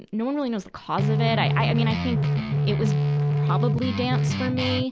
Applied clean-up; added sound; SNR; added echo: none; Guitar; -4 dB; none.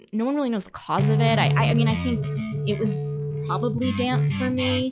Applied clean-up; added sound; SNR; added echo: classical method log-MMSE.